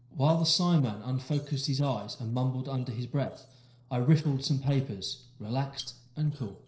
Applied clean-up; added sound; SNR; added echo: neural separator model SepFormer DNS4.